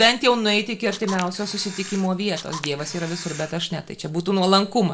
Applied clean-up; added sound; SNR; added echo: none; Camera; 13 dB; reverberation time 0.6 s.